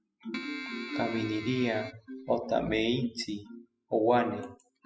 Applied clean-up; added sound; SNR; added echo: classical method spectral subtraction.